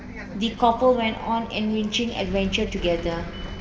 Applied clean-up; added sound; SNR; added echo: none; Bus; 11 dB; reverberation time 1.7 s.